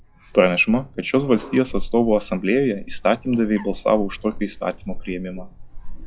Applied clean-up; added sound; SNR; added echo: classical method log-MMSE.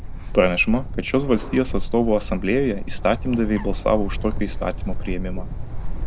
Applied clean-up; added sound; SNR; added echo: none; Bird; 3 dB; none.